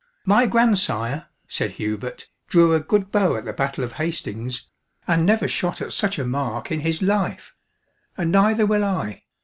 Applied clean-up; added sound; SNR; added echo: none; none; none; none.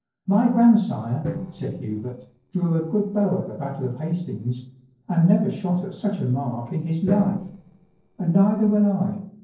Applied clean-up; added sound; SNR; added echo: neural separator model SepFormer DNS4.